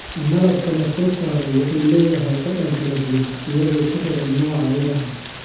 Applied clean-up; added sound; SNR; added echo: none; Rain; 15 dB; reverberation time 0.8 s.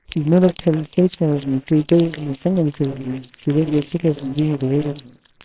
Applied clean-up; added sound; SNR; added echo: neural separator model SepFormer WHAMR!.